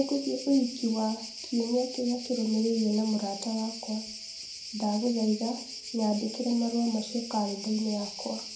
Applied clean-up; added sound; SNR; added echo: none; Cricket; 12 dB; reverberation time 0.4 s.